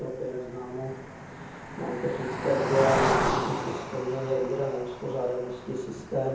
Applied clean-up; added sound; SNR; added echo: none; Cricket; 2 dB; reverberation time 0.7 s.